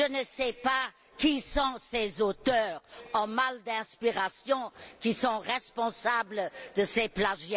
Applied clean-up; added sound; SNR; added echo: none; none; none; none.